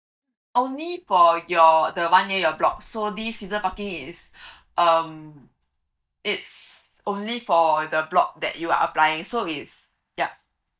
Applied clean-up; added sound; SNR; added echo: neural mask model DeepFilterNet 3.